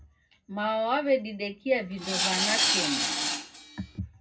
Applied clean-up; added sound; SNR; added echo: none; Tools; -2 dB; reverberation time 0.4 s.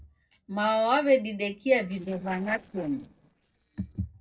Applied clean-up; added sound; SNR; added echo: neural separator model SepFormer DNS4.